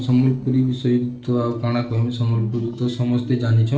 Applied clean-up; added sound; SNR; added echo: neural separator model SepFormer DNS4.